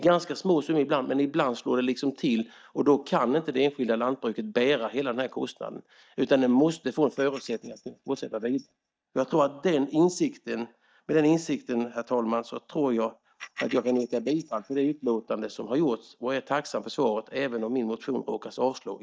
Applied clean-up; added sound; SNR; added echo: neural mask model DeepFilterNet 3.